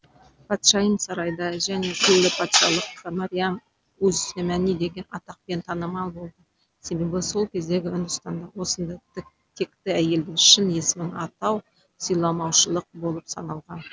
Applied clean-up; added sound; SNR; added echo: none; none; none; none.